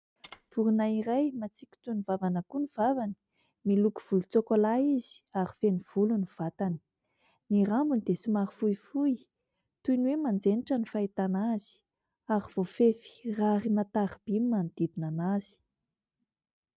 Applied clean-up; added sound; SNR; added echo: neural mask model RNNoise.